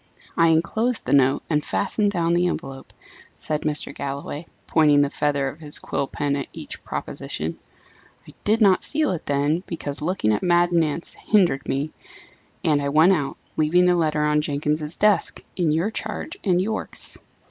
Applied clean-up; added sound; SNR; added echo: none; none; none; none.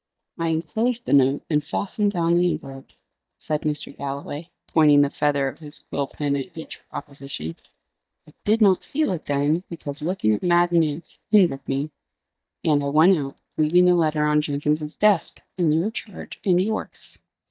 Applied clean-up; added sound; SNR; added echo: neural mask model DeepFilterNet 3.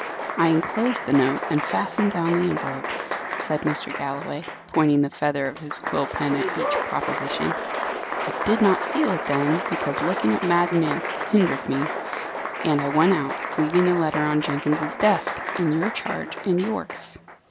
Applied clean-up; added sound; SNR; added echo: none; Applause; 5 dB; none.